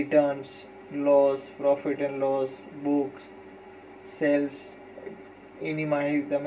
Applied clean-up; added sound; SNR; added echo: none; none; none; reverberation time 0.2 s.